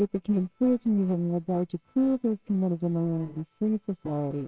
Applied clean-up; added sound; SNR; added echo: neural separator model SepFormer WHAMR!.